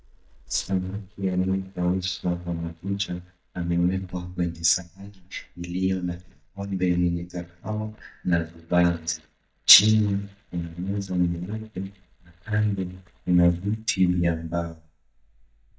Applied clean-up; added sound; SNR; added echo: neural mask model DeepFilterNet 3.